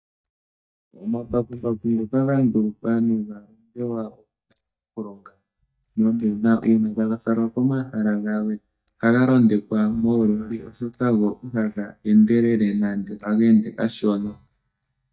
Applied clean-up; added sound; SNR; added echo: neural mask model DeepFilterNet 3.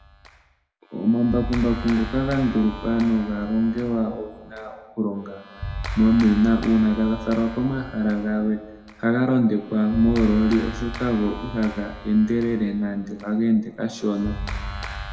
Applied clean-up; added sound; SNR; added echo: none; Clapping; 12 dB; reverberation time 1.4 s.